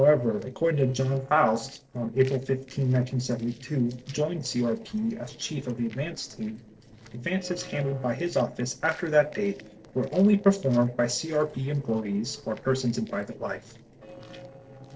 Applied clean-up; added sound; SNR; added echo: neural separator model SepFormer DNS4.